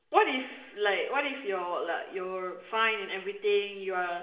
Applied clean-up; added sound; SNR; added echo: none; none; none; reverberation time 0.8 s.